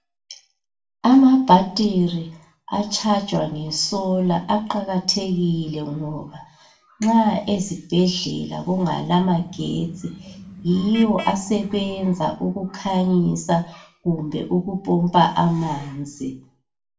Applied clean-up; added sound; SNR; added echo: none; Vehicle horn, car horn, honking; 17 dB; reverberation time 0.3 s.